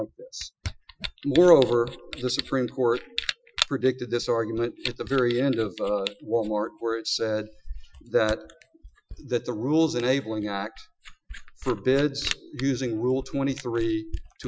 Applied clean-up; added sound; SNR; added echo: classical method Wiener filter.